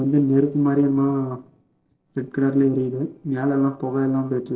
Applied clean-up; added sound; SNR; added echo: neural separator model SepFormer DNS4.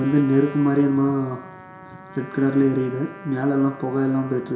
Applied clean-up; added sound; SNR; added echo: none; Trumpet; 19 dB; reverberation time 0.7 s.